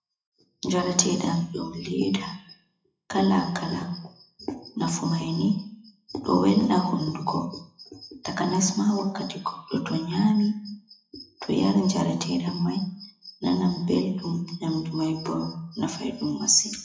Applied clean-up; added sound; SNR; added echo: classical method WPE with log-MMSE.